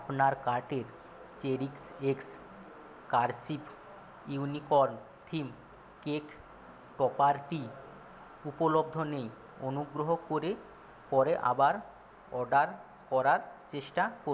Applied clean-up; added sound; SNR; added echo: none; none; none; none.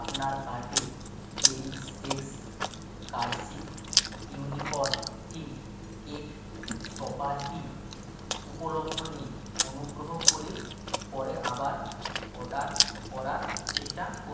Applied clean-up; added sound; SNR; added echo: none; Chewing, mastication; -3 dB; reverberation time 1.1 s.